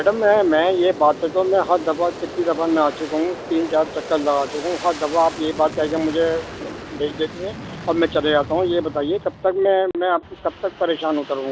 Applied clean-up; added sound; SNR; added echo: none; Aircraft; 14 dB; none.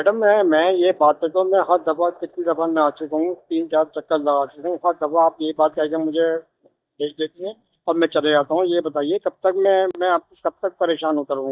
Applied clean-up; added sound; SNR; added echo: neural mask model DeepFilterNet 3.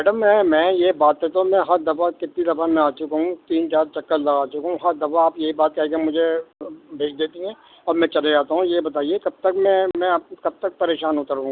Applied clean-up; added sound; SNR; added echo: none; none; none; none.